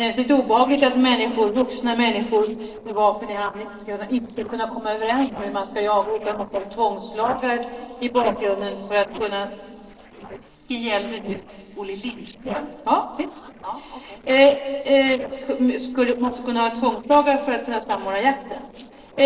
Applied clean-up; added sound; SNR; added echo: neural separator model SepFormer DNS4.